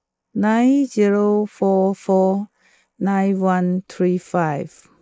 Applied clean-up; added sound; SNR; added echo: neural mask model Resemble Enhance denoiser.